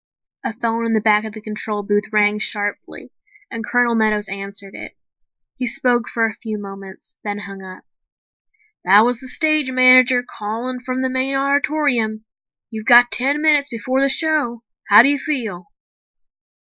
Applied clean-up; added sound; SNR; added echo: neural mask model Resemble Enhance denoiser.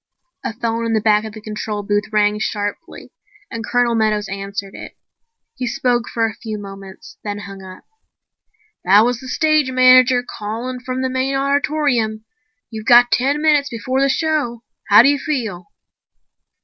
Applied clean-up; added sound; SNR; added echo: none; none; none; none.